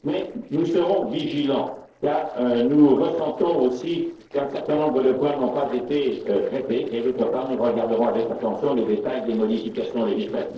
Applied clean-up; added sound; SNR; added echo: neural separator model SepFormer DNS4.